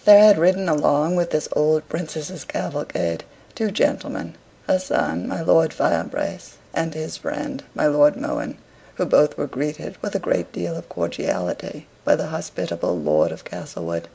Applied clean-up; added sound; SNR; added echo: none; none; none; none.